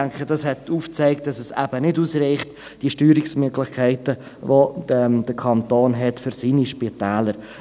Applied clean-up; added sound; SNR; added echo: none; none; none; none.